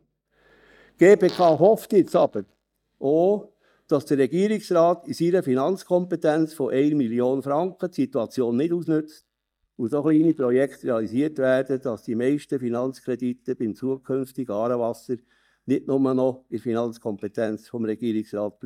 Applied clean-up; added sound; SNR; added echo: neural mask model DeepFilterNet 3.